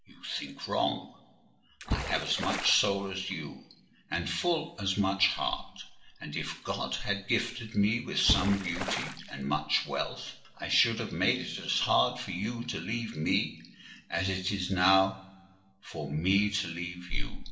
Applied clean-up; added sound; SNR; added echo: none; Water / Splash, splatter; 6 dB; reverberation time 0.8 s.